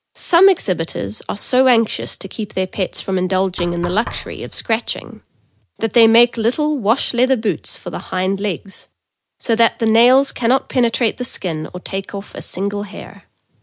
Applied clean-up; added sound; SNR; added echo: none; Knock; 16 dB; none.